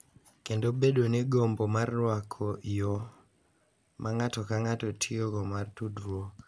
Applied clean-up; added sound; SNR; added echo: none; none; none; none.